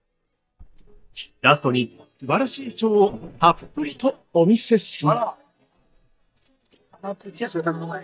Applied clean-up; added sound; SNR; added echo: neural mask model DeepFilterNet 3.